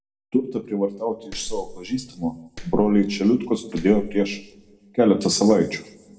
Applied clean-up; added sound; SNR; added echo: none; Clapping; 13 dB; reverberation time 0.6 s.